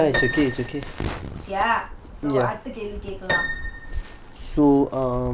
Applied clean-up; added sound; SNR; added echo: none; Piano; 7 dB; none.